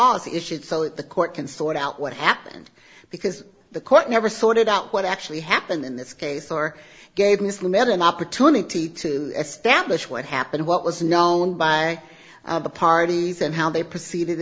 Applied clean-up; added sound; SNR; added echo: none; none; none; none.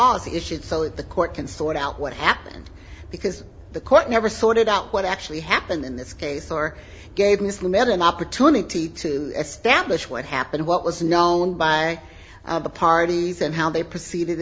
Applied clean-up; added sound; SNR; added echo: none; Aircraft; 20 dB; none.